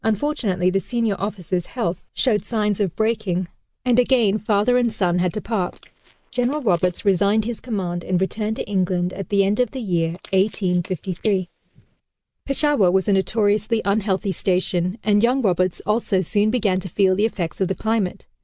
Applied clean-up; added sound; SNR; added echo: neural mask model Resemble Enhance denoiser.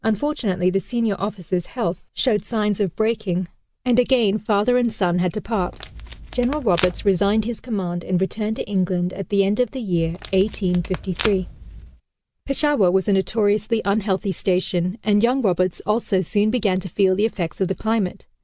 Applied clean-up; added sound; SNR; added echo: none; Packing tape, duct tape; 10 dB; none.